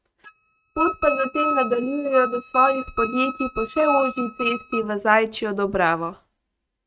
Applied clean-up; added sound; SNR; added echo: neural mask model RNNoise.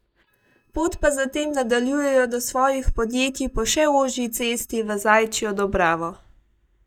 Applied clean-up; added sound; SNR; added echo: neural mask model DeepFilterNet 3.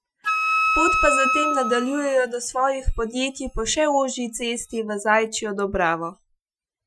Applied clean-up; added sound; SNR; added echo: classical method Wiener filter.